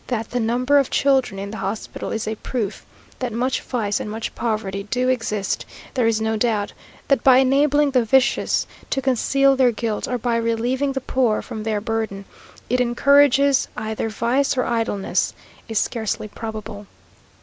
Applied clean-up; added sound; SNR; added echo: none; none; none; none.